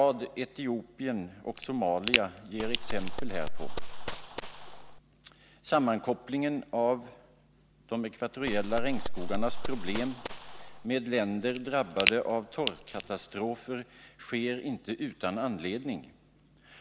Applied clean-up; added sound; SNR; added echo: none; Crack + Gunshot, gunfire; -2 dB; none.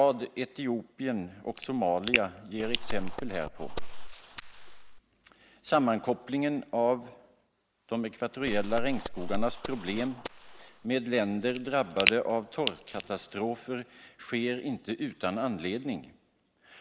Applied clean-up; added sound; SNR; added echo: neural mask model Resemble Enhance denoiser.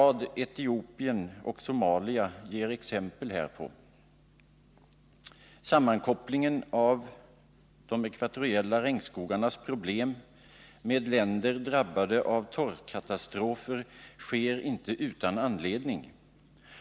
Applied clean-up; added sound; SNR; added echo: none; none; none; none.